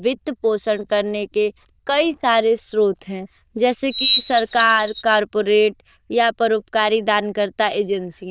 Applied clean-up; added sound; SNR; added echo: neural diffusion model UNIVERSE++.